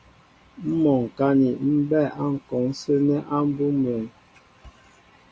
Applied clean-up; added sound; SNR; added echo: none; none; none; none.